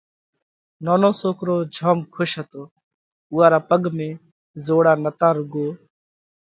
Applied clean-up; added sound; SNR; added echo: none; none; none; none.